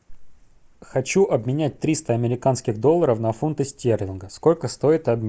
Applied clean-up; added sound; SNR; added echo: none; none; none; none.